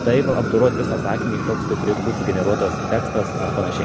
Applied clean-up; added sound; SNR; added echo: none; Fire; 2 dB; none.